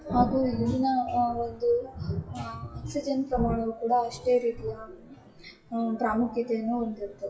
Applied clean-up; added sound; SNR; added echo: classical method WPE with log-MMSE.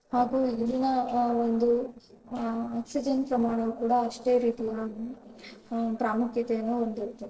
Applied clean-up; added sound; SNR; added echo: neural separator model SepFormer DNS4.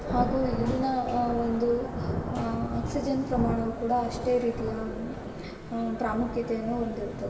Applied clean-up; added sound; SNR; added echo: none; Thunder / Rain; 5 dB; reverberation time 2.0 s.